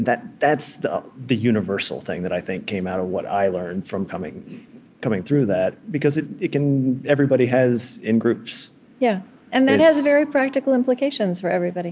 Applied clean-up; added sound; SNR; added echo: none; none; none; none.